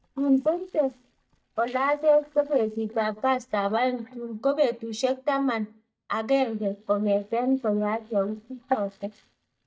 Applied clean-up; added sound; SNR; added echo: neural mask model DeepFilterNet 3.